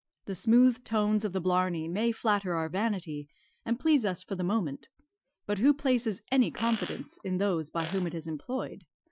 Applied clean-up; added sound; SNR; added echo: classical method Wiener filter.